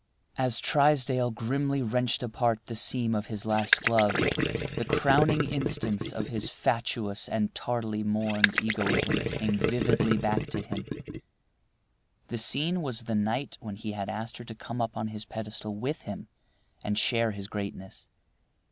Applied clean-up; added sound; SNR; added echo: none; Gurgling; -1 dB; none.